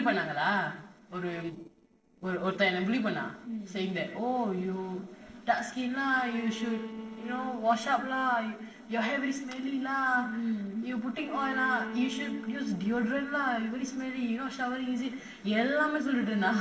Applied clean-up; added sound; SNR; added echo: neural separator model SepFormer DNS4.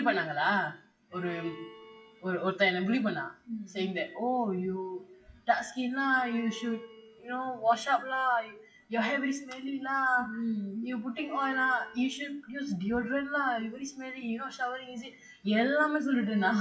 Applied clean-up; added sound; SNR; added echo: classical method WPE with log-MMSE.